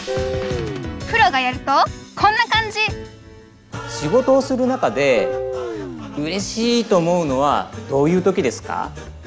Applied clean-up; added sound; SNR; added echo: none; Guitar; 12 dB; none.